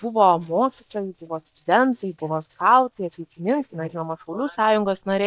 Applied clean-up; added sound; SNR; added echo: neural mask model DeepFilterNet 3.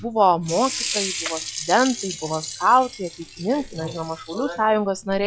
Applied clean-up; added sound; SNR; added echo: classical method log-MMSE.